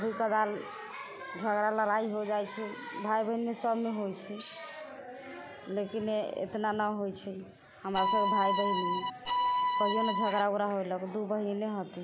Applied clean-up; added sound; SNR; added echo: none; Bowed string instrument; -3 dB; none.